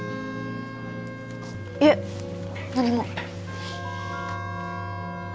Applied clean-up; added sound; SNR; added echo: none; Wind instrument, woodwind instrument; 14 dB; none.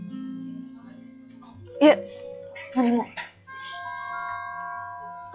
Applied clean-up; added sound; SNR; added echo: classical method log-MMSE.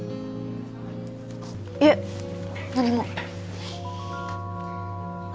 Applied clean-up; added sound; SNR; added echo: none; none; none; none.